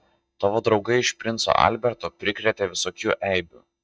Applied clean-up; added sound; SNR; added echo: neural mask model DeepFilterNet 3.